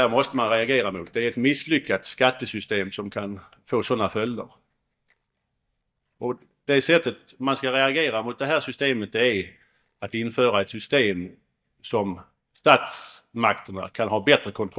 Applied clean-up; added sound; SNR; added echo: neural mask model DeepFilterNet 3.